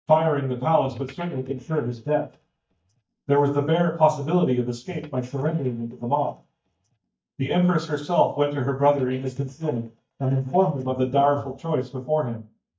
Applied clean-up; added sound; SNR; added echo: neural mask model DeepFilterNet 3.